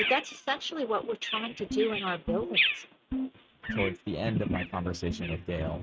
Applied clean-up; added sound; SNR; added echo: neural mask model RNNoise.